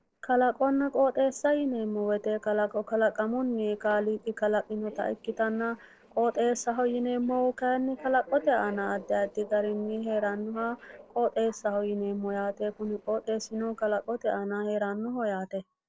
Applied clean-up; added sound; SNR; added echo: neural separator model SepFormer DNS4.